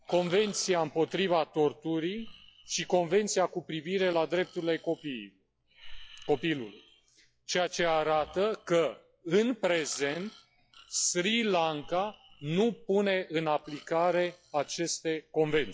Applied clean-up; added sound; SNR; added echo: classical method log-MMSE.